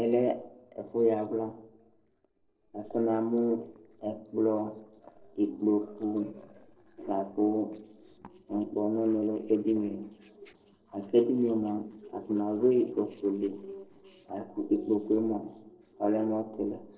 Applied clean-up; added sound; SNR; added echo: neural separator model SepFormer DNS4.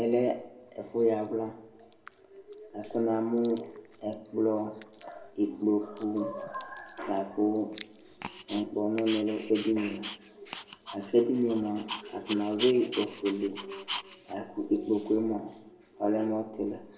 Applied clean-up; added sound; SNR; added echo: none; Dog; 16 dB; reverberation time 0.7 s.